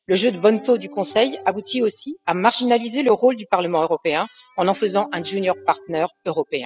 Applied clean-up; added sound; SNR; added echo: classical method spectral subtraction.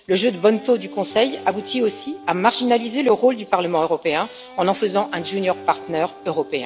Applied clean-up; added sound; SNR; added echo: none; Guitar; 18 dB; none.